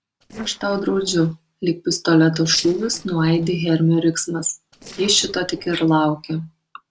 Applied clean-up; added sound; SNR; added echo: neural separator model SepFormer DNS4.